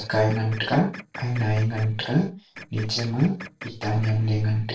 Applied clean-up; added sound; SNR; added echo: neural separator model SepFormer DNS4.